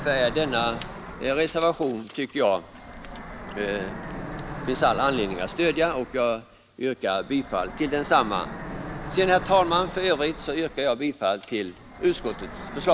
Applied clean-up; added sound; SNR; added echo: none; Fixed-wing aircraft, airplane; 12 dB; none.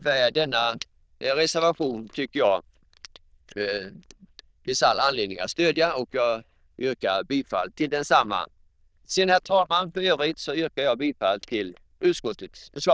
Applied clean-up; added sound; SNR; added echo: neural diffusion model UNIVERSE++.